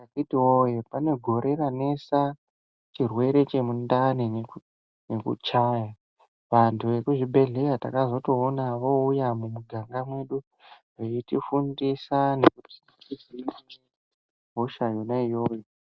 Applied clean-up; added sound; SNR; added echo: none; none; none; none.